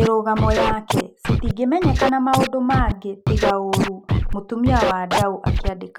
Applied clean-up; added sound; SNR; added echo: none; Scratching (performance technique); 0 dB; none.